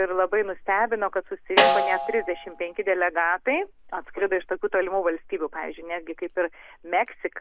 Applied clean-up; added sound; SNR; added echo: none; Snare drum; -1 dB; none.